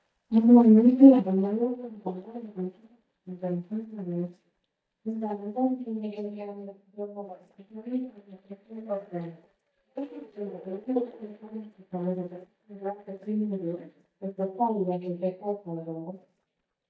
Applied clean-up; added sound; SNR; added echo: neural mask model DeepFilterNet 3.